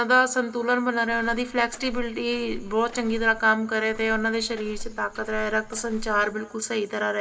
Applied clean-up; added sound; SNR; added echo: none; Walk, footsteps; 12 dB; reverberation time 1.8 s.